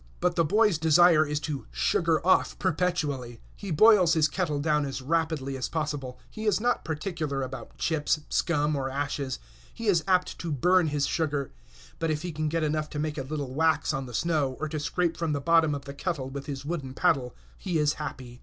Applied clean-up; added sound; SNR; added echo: none; none; none; none.